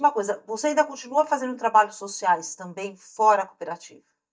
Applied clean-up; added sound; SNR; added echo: neural mask model DeepFilterNet 3.